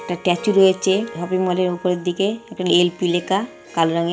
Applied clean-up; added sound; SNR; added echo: none; Harp; 18 dB; none.